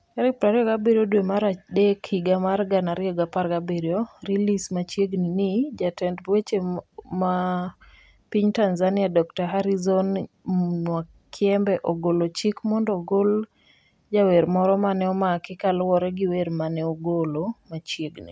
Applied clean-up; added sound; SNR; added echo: none; none; none; none.